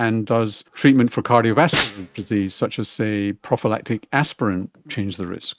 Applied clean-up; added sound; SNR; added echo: neural mask model RNNoise.